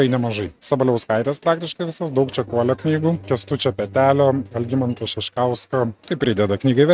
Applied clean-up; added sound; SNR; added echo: neural mask model RNNoise.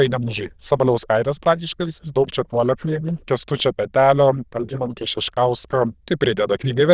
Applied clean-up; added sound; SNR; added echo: neural diffusion model UNIVERSE++.